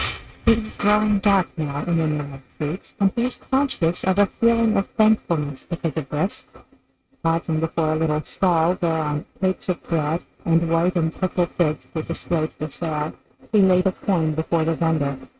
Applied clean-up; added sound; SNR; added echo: neural mask model RNNoise.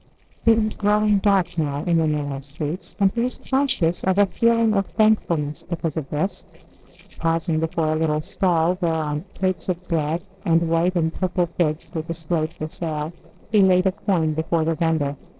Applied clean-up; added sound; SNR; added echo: neural separator model SepFormer DNS4.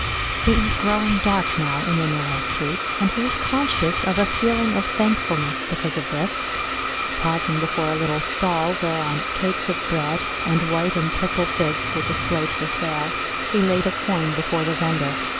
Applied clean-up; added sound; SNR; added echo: none; Domestic sounds, home sounds; 1 dB; none.